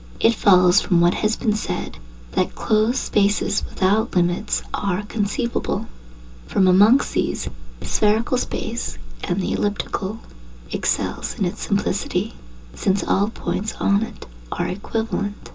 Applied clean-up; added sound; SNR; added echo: none; none; none; reverberation time 0.2 s.